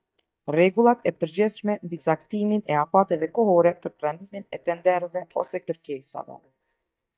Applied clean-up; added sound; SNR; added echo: neural mask model DeepFilterNet 3.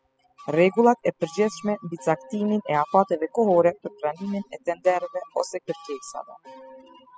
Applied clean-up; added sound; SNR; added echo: classical method spectral subtraction.